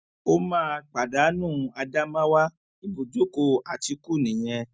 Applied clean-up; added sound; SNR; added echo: none; none; none; none.